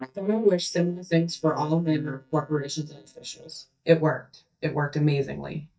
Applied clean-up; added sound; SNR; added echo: neural mask model DeepFilterNet 3.